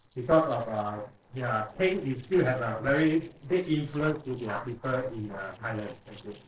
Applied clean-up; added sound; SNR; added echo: neural separator model SepFormer DNS4.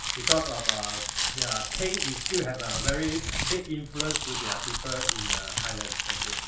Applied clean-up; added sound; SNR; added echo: none; Crumpling, crinkling; -3 dB; reverberation time 0.3 s.